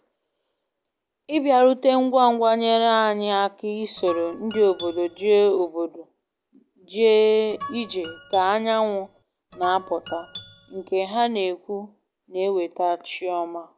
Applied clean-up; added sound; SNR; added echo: none; Guitar; 17 dB; none.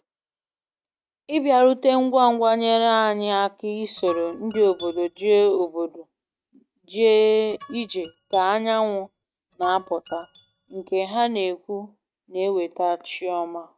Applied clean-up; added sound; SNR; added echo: neural mask model RNNoise.